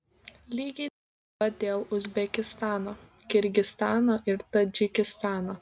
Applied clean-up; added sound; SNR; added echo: none; none; none; none.